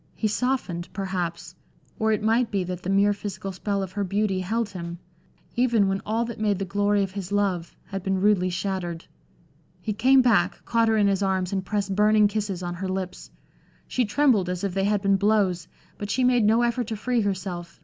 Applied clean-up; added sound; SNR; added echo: none; none; none; none.